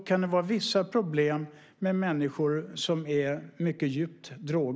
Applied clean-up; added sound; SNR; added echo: none; none; none; none.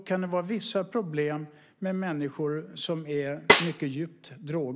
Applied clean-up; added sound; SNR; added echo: none; Snare drum; -5 dB; none.